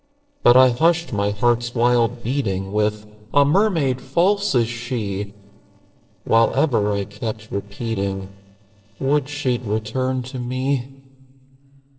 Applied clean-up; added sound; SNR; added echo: neural separator model SepFormer DNS4.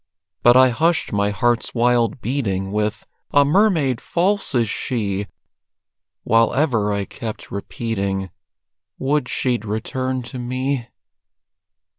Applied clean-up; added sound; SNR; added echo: none; none; none; none.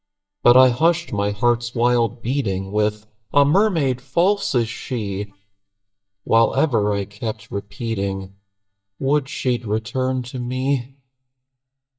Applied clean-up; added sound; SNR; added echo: neural mask model DeepFilterNet 3.